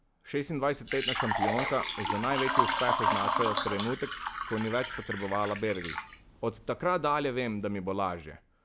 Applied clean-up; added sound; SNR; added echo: none; Water / Liquid; -2 dB; none.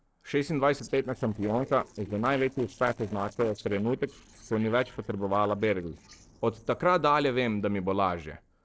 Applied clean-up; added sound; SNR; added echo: neural separator model SepFormer DNS4.